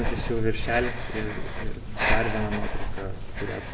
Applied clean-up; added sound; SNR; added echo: none; Breathing; -4 dB; reverberation time 1.0 s.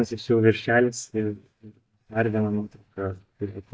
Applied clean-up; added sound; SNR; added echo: neural mask model DeepFilterNet 3.